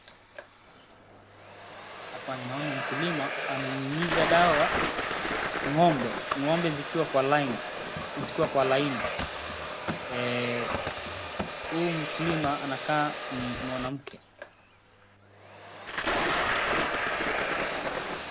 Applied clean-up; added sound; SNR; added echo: none; Thunder + Domestic sounds, home sounds; 1 dB; none.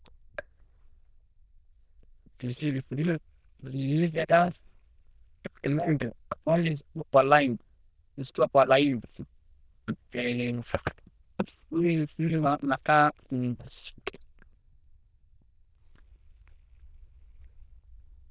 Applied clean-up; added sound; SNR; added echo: neural diffusion model UNIVERSE++.